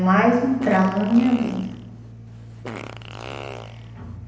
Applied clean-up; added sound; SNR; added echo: none; Fart; 16 dB; reverberation time 0.9 s.